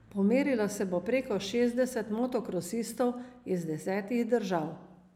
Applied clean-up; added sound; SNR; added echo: none; none; none; none.